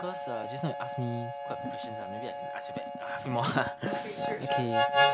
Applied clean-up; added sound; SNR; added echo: none; Harmonica; -3 dB; none.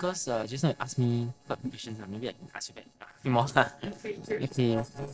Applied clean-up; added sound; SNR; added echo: neural separator model SepFormer DNS4.